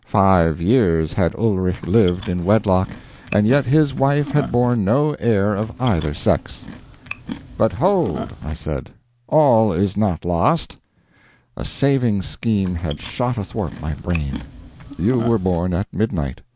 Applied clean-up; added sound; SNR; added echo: none; Chewing, mastication; 14 dB; none.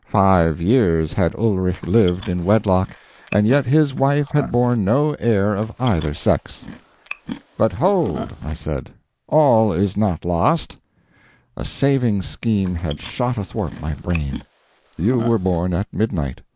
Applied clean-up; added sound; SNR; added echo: neural mask model Resemble Enhance denoiser.